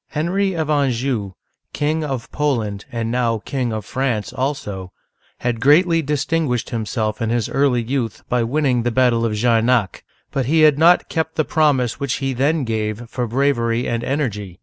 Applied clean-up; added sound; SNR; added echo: none; none; none; none.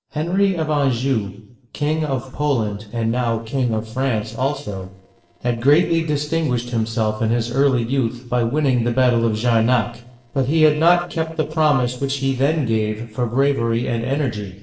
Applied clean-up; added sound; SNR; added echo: neural separator model SepFormer DNS4.